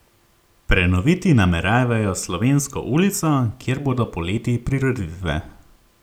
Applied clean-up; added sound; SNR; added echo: none; none; none; none.